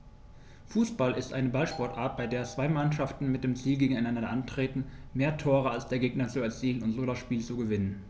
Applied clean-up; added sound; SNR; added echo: none; Doorbell; 19 dB; none.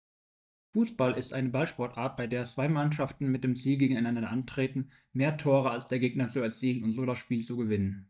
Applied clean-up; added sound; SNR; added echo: neural mask model DeepFilterNet 3.